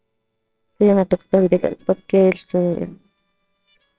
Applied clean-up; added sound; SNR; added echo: neural separator model SepFormer WHAMR!.